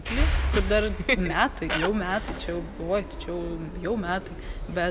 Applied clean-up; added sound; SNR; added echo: none; none; none; none.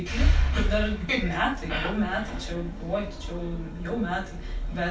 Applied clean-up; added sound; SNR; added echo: none; none; none; reverberation time 0.3 s.